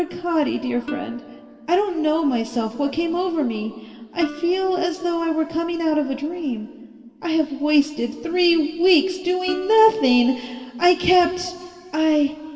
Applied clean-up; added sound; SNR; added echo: none; Plucked string instrument; 19 dB; reverberation time 2.0 s.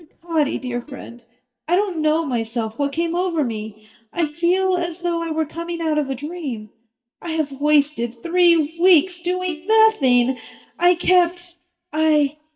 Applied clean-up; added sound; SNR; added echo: neural mask model DeepFilterNet 3.